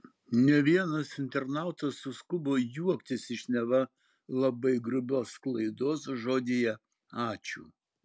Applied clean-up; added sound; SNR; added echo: none; none; none; none.